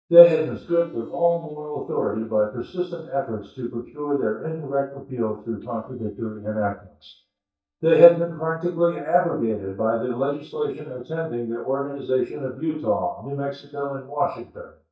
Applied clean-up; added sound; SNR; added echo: neural mask model DeepFilterNet 3.